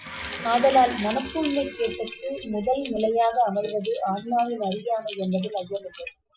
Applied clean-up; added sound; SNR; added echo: classical method Wiener filter.